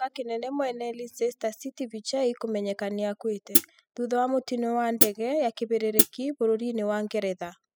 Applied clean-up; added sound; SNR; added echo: classical method spectral subtraction.